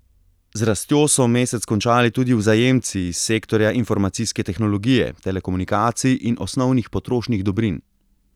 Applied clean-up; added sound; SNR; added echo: none; none; none; none.